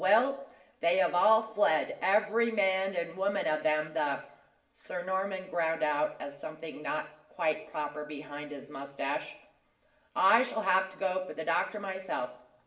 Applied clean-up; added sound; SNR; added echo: none; none; none; reverberation time 0.6 s.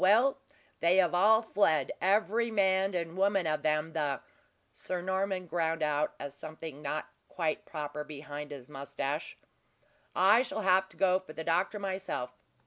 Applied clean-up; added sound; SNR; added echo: none; none; none; none.